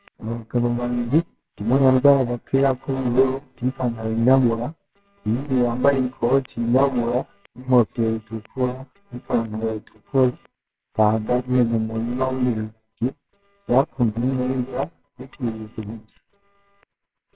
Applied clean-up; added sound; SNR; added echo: neural separator model SepFormer WHAMR!.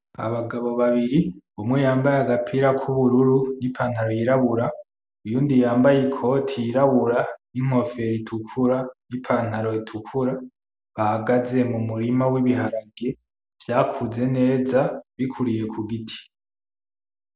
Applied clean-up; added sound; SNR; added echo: none; none; none; none.